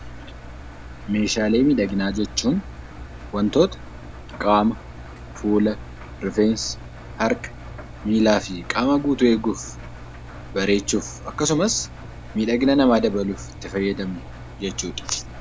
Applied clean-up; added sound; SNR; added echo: none; Engine; 14 dB; none.